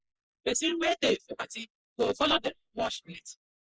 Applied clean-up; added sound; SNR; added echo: neural mask model Resemble Enhance denoiser.